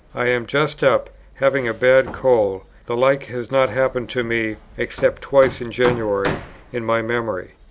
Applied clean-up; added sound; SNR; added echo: none; Hammer; 15 dB; none.